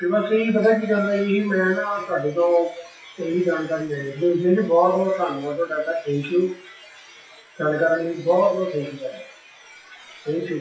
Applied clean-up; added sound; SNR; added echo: classical method WPE with log-MMSE.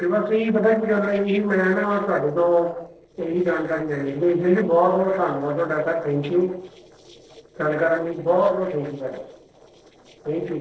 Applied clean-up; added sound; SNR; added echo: neural separator model SepFormer DNS4.